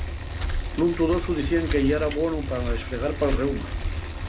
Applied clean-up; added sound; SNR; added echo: none; Bicycle; 3 dB; none.